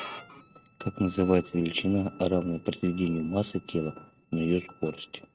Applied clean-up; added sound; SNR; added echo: neural mask model RNNoise.